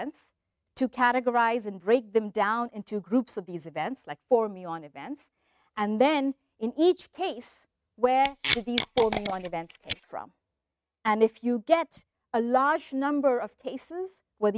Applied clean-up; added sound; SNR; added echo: neural mask model RNNoise.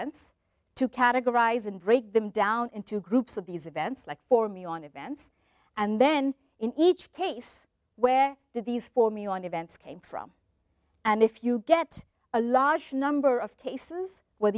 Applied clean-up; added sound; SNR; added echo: none; none; none; none.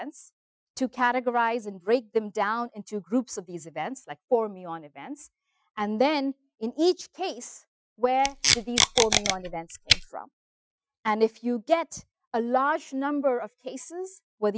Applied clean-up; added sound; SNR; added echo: classical method Wiener filter.